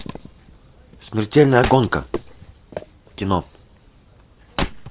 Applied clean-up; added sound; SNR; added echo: none; Wood; 10 dB; none.